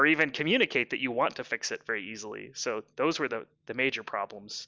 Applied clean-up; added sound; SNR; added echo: none; none; none; none.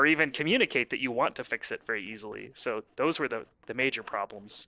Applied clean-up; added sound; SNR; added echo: neural separator model SepFormer DNS4.